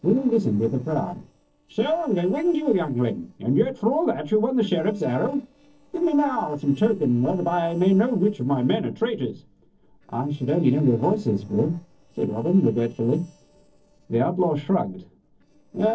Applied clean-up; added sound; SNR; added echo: neural separator model SepFormer DNS4.